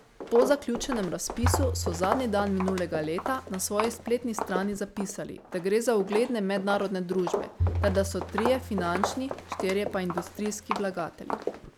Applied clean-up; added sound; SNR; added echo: none; Walk, footsteps + Bowed string instrument; 4 dB; none.